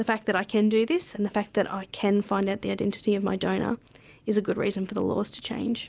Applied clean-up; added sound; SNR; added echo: none; none; none; none.